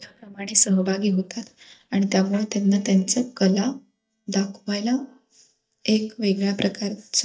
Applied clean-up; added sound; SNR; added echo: neural mask model DeepFilterNet 3.